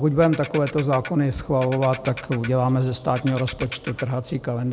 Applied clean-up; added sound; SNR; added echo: none; Ratchet, pawl; 16 dB; none.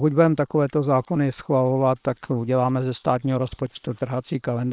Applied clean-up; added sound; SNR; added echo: neural separator model SepFormer WHAM!.